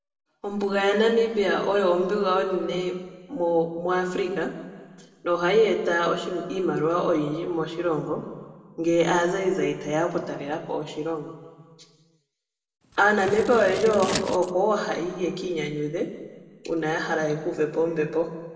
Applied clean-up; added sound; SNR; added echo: none; Scissors; 10 dB; reverberation time 1.3 s.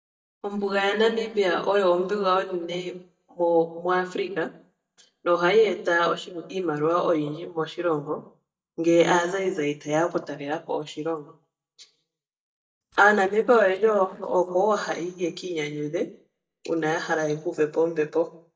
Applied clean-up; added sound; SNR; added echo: neural mask model DeepFilterNet 3.